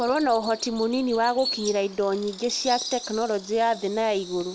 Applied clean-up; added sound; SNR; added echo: none; Bird vocalization, bird call, bird song; 12 dB; none.